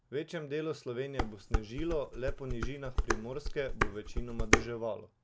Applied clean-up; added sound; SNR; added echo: none; Dishes, pots, and pans; -5 dB; none.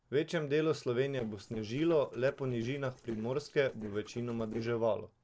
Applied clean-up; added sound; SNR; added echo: neural separator model SepFormer DNS4.